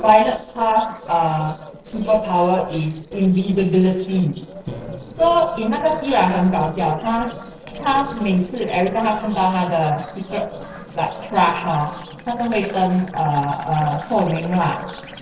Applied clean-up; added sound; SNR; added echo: neural separator model SepFormer DNS4.